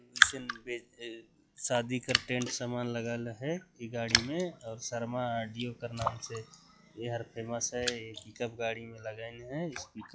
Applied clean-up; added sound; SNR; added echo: classical method log-MMSE.